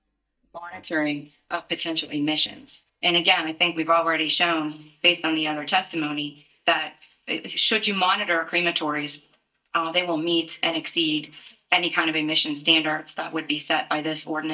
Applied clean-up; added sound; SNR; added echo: neural mask model DeepFilterNet 3.